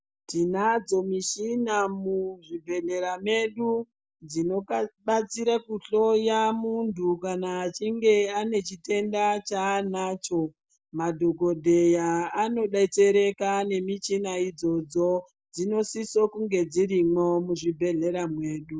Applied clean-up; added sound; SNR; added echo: none; none; none; none.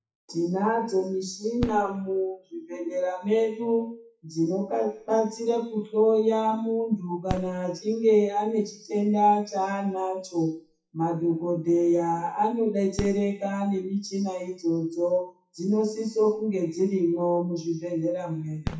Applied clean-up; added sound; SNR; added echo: classical method WPE with log-MMSE.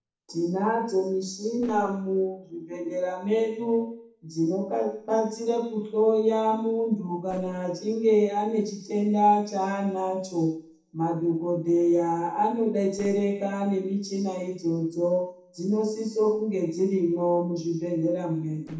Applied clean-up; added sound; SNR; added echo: neural separator model SepFormer DNS4.